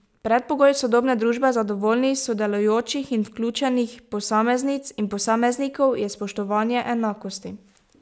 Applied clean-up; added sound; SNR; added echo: none; none; none; none.